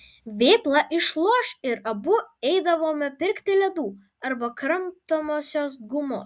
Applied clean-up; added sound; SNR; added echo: none; none; none; none.